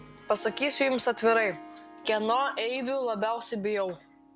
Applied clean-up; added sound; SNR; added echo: none; Harp; 19 dB; none.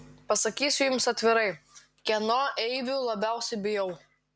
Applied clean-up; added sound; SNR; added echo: none; none; none; none.